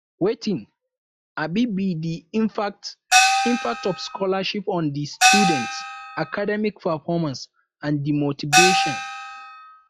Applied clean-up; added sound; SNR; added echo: classical method log-MMSE.